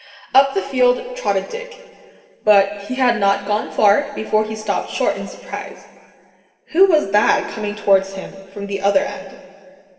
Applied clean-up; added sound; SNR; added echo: none; none; none; reverberation time 2.1 s.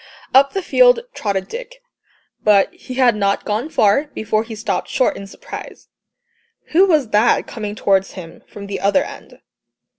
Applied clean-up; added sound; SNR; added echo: none; none; none; none.